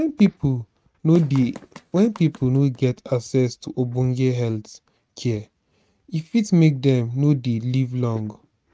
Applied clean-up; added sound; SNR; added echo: neural mask model RNNoise.